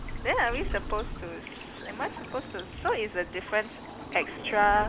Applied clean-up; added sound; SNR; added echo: none; Stream / Bird vocalization, bird call, bird song; 8 dB; none.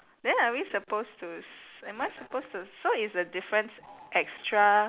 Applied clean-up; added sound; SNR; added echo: none; none; none; none.